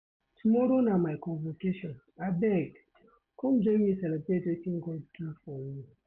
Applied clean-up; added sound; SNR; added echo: none; none; none; none.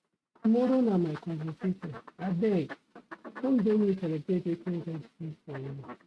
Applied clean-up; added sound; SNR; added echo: neural mask model RNNoise.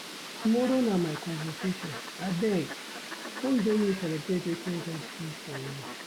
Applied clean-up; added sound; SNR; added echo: none; Fowl; 10 dB; none.